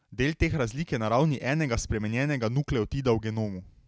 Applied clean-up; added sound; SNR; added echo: none; none; none; none.